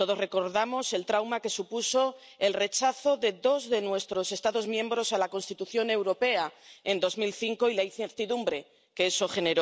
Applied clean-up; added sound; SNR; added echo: none; none; none; none.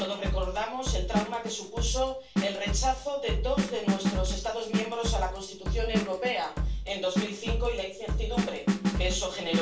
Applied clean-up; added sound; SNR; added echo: none; Drum kit; -2 dB; reverberation time 0.3 s.